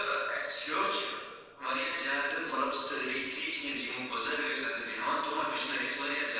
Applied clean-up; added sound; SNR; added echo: neural separator model SepFormer DNS4.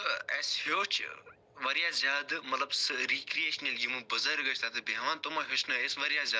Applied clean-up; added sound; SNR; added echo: none; none; none; none.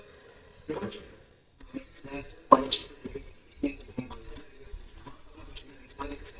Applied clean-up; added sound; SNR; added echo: neural mask model DeepFilterNet 3.